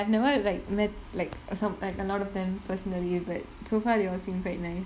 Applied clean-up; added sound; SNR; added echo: none; none; none; none.